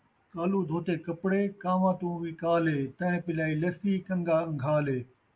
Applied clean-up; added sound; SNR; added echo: none; none; none; none.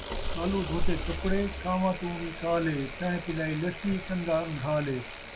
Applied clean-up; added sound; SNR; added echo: none; Bicycle; 3 dB; none.